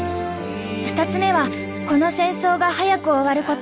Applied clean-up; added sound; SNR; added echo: none; none; none; none.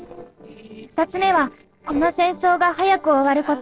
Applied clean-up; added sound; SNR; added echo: neural separator model SepFormer DNS4.